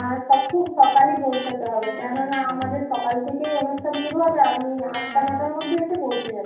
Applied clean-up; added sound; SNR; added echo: none; Electric guitar; 14 dB; reverberation time 0.7 s.